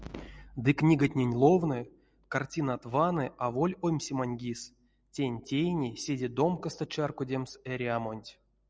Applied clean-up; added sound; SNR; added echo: none; none; none; none.